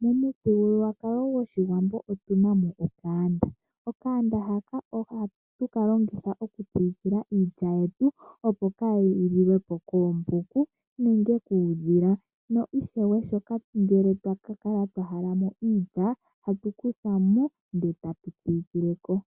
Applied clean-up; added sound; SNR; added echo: none; none; none; none.